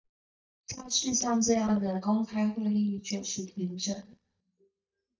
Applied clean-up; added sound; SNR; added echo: neural mask model DeepFilterNet 3.